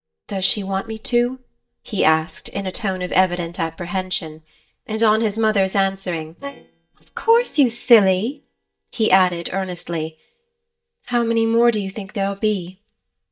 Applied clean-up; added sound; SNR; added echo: neural mask model DeepFilterNet 3.